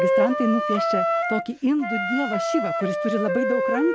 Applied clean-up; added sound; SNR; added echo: none; Wind instrument, woodwind instrument; -1 dB; none.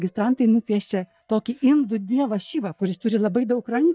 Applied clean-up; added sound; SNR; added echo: neural mask model DeepFilterNet 3.